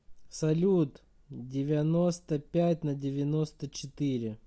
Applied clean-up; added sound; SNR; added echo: none; none; none; none.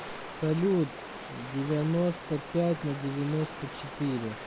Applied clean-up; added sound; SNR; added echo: none; Water; 11 dB; none.